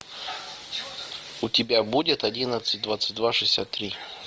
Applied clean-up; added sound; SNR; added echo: none; none; none; none.